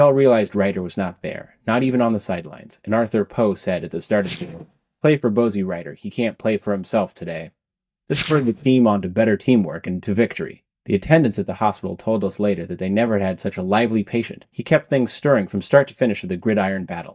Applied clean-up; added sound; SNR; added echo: neural mask model DeepFilterNet 3.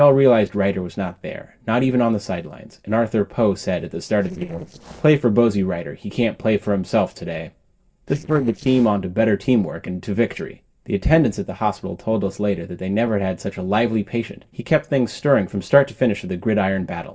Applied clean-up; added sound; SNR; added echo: neural separator model SepFormer DNS4.